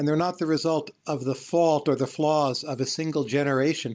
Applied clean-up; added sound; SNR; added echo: neural mask model Resemble Enhance denoiser.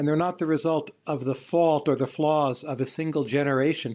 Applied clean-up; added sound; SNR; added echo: none; none; none; none.